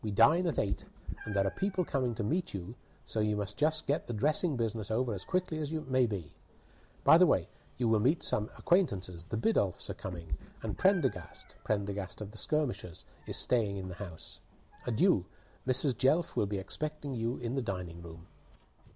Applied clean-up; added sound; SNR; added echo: none; Meow; 16 dB; none.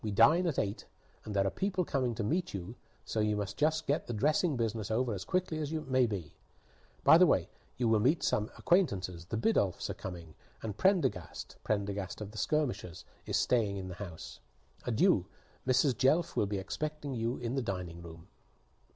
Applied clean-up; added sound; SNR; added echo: none; none; none; none.